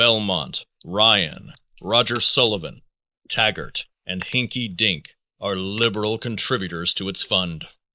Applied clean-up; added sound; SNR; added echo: neural mask model Resemble Enhance denoiser.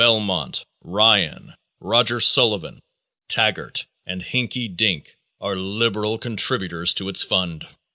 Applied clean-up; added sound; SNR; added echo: none; none; none; none.